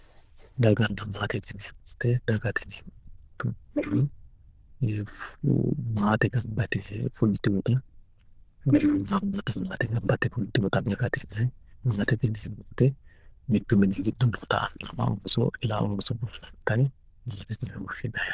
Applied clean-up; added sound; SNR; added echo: neural diffusion model UNIVERSE++.